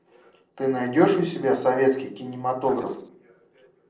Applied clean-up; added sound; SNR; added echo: neural separator model SepFormer DNS4.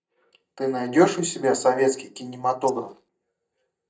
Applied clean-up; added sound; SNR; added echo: neural mask model DeepFilterNet 3.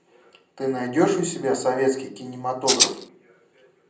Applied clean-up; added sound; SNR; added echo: none; Rattle (instrument); -4 dB; reverberation time 0.6 s.